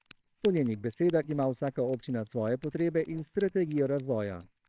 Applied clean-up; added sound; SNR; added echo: neural separator model SepFormer WHAMR!.